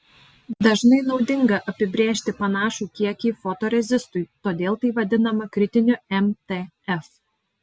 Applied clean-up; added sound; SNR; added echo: none; none; none; none.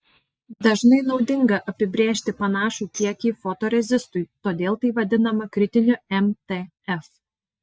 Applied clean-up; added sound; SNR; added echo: neural mask model DeepFilterNet 3.